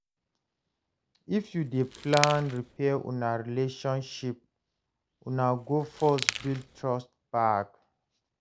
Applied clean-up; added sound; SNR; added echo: none; Crackle; 6 dB; none.